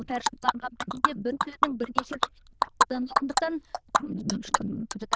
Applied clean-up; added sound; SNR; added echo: neural diffusion model UNIVERSE++.